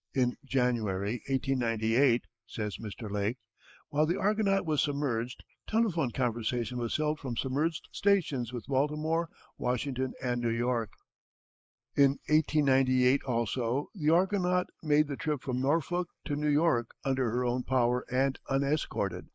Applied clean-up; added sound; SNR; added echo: neural mask model Resemble Enhance denoiser.